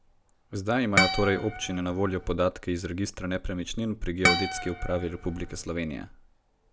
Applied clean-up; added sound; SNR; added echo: none; Harp; 0 dB; none.